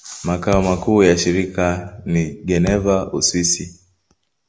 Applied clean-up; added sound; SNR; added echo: none; Thump, thud; 13 dB; none.